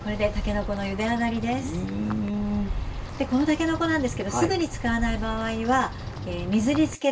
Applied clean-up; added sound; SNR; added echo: none; Bird vocalization, bird call, bird song; 7 dB; reverberation time 0.2 s.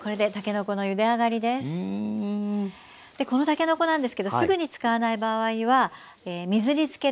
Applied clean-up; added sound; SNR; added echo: none; none; none; none.